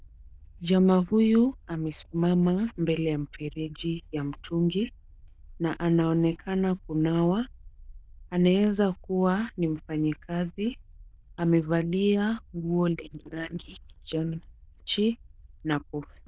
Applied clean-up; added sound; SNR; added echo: neural diffusion model UNIVERSE++.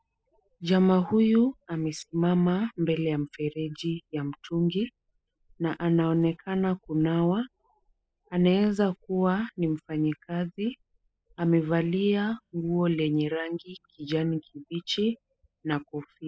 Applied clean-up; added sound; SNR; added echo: classical method spectral subtraction.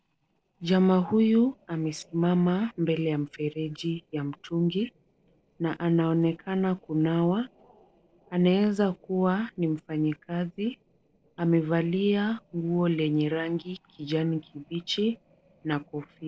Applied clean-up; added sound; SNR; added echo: neural separator model SepFormer DNS4.